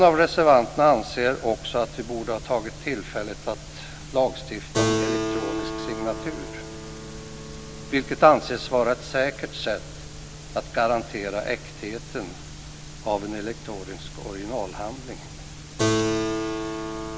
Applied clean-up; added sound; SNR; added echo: none; Keyboard (musical); 7 dB; none.